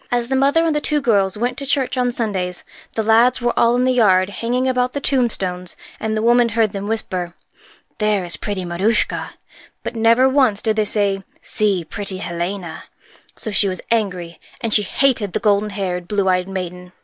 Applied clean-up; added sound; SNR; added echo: none; none; none; none.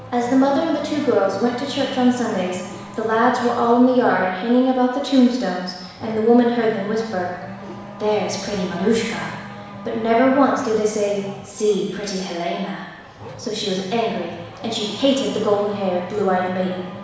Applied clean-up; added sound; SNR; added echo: none; Race car, auto racing / Accelerating, revving, vroom; 16 dB; reverberation time 1.1 s.